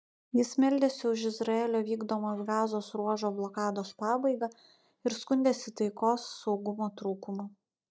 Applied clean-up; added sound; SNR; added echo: neural mask model DeepFilterNet 3.